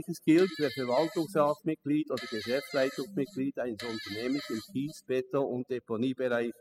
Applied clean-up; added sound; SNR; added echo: classical method spectral subtraction.